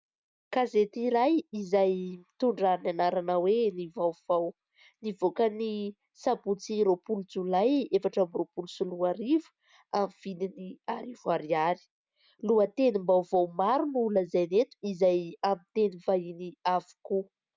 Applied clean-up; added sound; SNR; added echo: none; none; none; none.